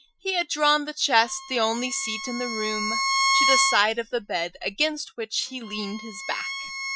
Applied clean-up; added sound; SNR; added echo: classical method Wiener filter.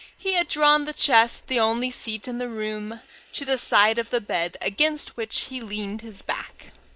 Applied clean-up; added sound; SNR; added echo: neural mask model Resemble Enhance denoiser.